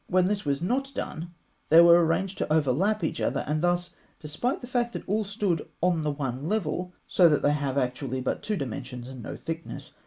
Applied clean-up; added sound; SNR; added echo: none; none; none; none.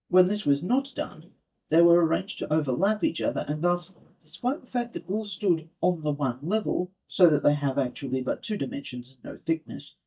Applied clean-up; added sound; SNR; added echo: neural mask model DeepFilterNet 3.